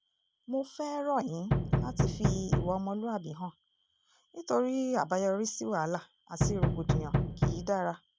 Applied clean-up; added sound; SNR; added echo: none; Knock; -4 dB; none.